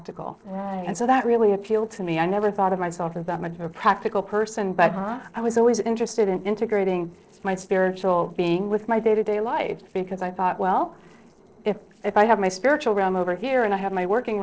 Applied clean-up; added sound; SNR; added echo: neural separator model SepFormer DNS4.